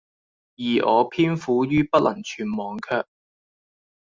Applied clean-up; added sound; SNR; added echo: none; none; none; none.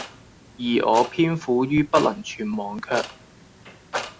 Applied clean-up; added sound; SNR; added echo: none; Clock; 12 dB; none.